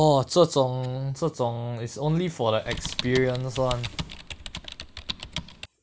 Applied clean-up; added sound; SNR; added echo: none; Typing; 10 dB; none.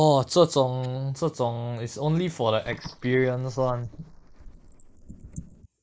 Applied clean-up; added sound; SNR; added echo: neural mask model Resemble Enhance denoiser.